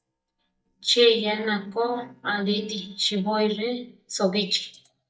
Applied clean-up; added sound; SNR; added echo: neural mask model DeepFilterNet 3.